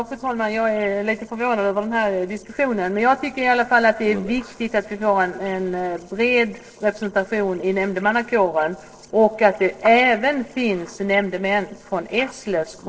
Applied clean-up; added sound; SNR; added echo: neural separator model SepFormer DNS4.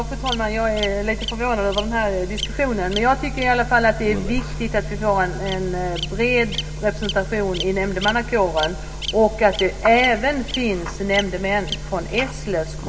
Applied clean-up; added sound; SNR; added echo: none; Bird vocalization, bird call, bird song; 13 dB; reverberation time 1.2 s.